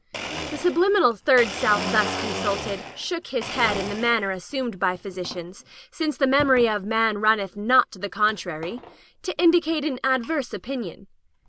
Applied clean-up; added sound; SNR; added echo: none; Domestic sounds, home sounds; 12 dB; none.